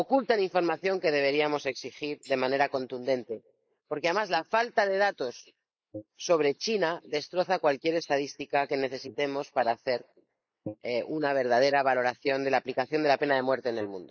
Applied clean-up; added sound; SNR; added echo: neural mask model Resemble Enhance denoiser.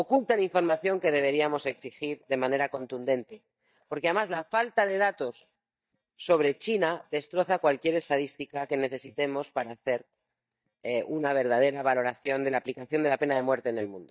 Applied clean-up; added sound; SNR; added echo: neural mask model DeepFilterNet 3.